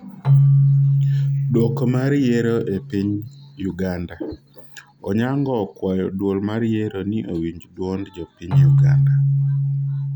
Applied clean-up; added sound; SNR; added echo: none; Keyboard (musical); -3 dB; none.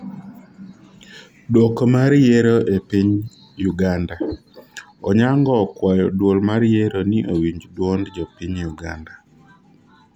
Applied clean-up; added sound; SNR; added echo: none; none; none; none.